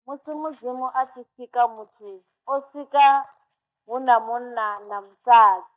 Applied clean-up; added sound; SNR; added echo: neural mask model DeepFilterNet 3.